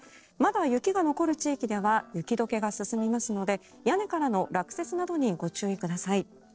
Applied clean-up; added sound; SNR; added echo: neural separator model SepFormer DNS4.